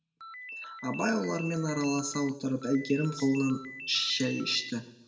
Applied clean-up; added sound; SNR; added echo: none; Ringtone; 13 dB; reverberation time 1.1 s.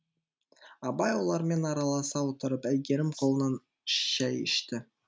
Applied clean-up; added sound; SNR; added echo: none; none; none; none.